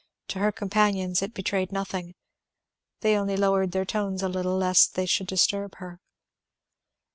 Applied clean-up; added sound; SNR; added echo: none; none; none; none.